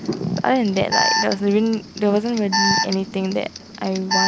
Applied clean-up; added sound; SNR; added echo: none; Alarm; 3 dB; none.